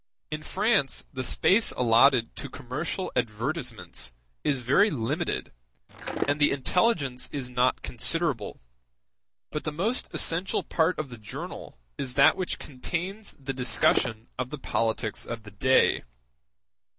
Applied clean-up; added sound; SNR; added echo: none; Skateboard; 3 dB; none.